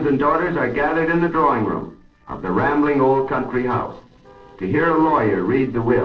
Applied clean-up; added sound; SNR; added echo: neural separator model SepFormer DNS4.